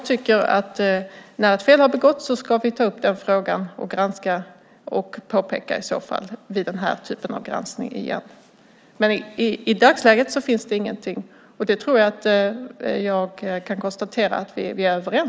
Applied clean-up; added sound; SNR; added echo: none; none; none; none.